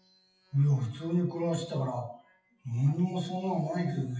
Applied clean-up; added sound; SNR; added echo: classical method WPE with log-MMSE.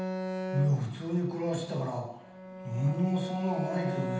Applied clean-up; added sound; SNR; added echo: none; Bowed string instrument; 6 dB; reverberation time 0.9 s.